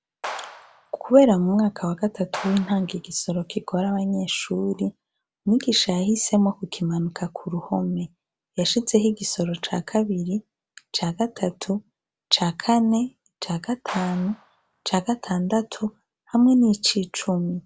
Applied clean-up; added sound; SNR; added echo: none; Clapping; 15 dB; none.